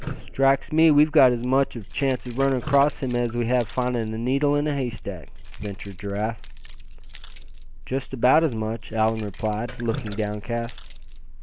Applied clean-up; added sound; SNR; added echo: none; Drip + Keys jangling; 14 dB; none.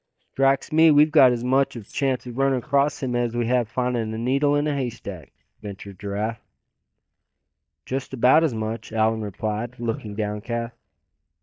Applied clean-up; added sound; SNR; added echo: neural mask model DeepFilterNet 3.